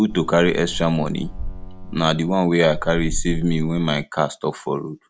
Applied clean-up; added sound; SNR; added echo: none; Boat, Water vehicle; 7 dB; none.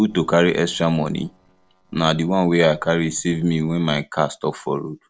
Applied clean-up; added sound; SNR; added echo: neural separator model SepFormer DNS4.